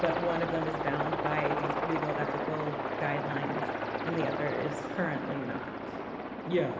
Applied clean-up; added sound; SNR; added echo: none; Aircraft; -1 dB; reverberation time 1.1 s.